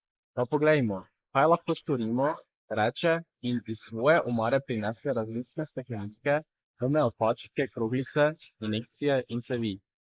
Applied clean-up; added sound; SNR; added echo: neural mask model Resemble Enhance denoiser.